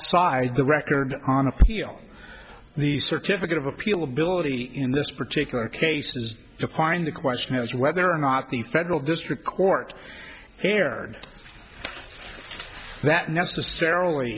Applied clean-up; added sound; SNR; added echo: none; none; none; none.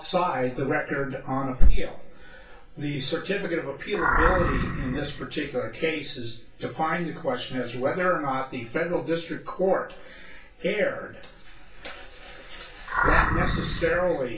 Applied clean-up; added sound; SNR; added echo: none; Animal; 0 dB; reverberation time 0.2 s.